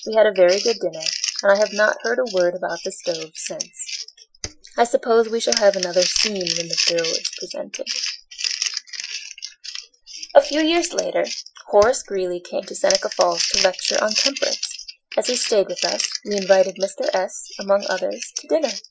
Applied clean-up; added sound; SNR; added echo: classical method Wiener filter.